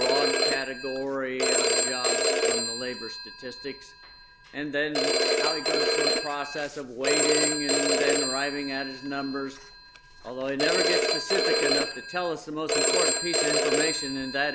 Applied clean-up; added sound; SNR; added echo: none; Telephone; -5 dB; none.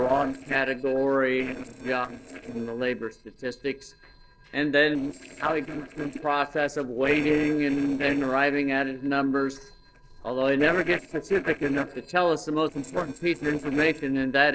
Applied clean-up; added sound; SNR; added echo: neural separator model SepFormer DNS4.